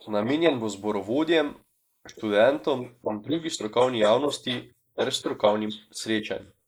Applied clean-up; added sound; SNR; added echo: neural mask model Resemble Enhance denoiser.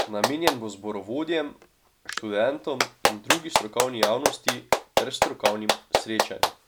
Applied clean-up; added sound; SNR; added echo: none; Clapping; -3 dB; none.